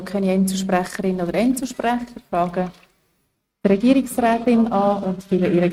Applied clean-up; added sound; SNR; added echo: neural mask model RNNoise.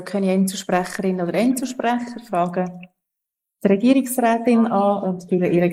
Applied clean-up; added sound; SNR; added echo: neural mask model Resemble Enhance denoiser.